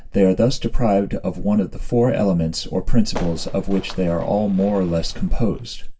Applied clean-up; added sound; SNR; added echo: none; Fireworks; 19 dB; reverberation time 0.2 s.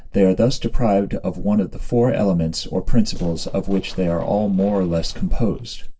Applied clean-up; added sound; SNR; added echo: neural separator model SepFormer DNS4.